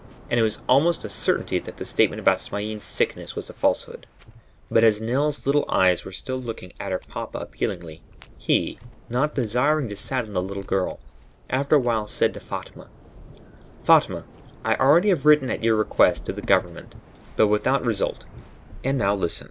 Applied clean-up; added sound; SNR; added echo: none; Waves, surf; 20 dB; none.